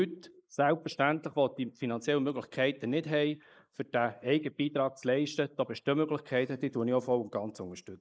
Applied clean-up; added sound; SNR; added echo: neural mask model Resemble Enhance denoiser.